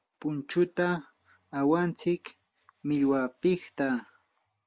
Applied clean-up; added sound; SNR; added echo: none; none; none; none.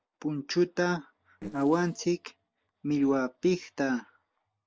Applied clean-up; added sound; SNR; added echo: neural separator model SepFormer DNS4.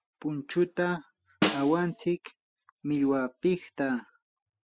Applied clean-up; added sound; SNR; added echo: classical method spectral subtraction.